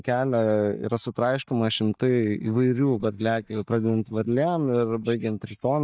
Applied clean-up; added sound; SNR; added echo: neural mask model DeepFilterNet 3.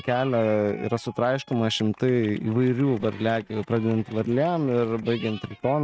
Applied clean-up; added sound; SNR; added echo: neural mask model RNNoise.